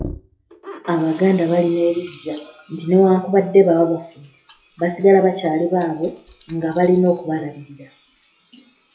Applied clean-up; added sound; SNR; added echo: classical method WPE with log-MMSE.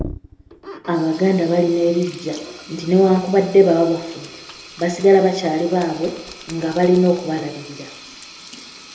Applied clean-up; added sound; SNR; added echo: none; Sink (filling or washing); 18 dB; reverberation time 0.7 s.